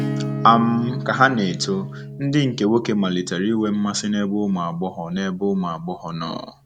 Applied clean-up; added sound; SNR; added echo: none; Acoustic guitar / Strum; 10 dB; none.